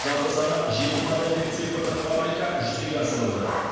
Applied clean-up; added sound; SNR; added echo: none; Water / Splash, splatter; 8 dB; reverberation time 1.9 s.